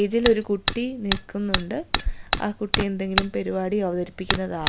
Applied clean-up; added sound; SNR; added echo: none; Hammer; 2 dB; none.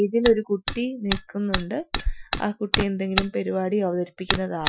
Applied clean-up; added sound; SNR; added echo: classical method Wiener filter.